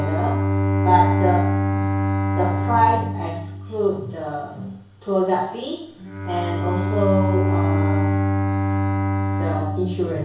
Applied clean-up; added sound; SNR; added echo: none; Bowed string instrument; -2 dB; reverberation time 0.6 s.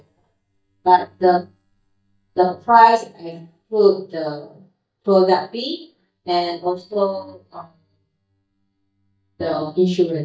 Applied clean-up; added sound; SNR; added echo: neural mask model DeepFilterNet 3.